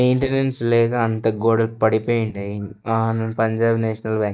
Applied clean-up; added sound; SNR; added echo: neural mask model DeepFilterNet 3.